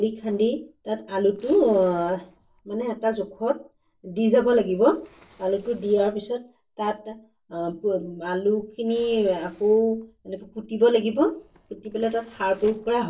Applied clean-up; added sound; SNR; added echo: neural separator model SepFormer DNS4.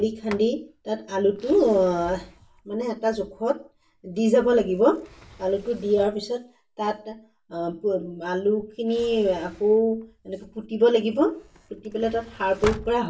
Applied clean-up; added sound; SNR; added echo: none; Sliding door; 19 dB; reverberation time 0.3 s.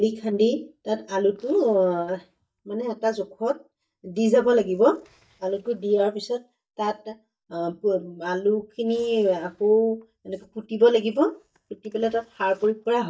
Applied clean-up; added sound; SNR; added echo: neural mask model DeepFilterNet 3.